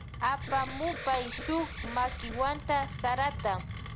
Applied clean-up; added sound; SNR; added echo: none; Rain + Alarm; 7 dB; none.